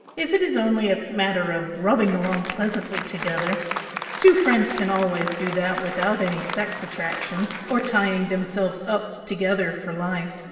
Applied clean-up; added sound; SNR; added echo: none; Applause; 11 dB; reverberation time 2.3 s.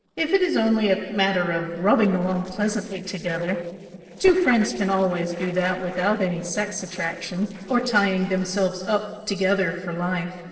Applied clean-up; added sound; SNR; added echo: neural separator model SepFormer DNS4.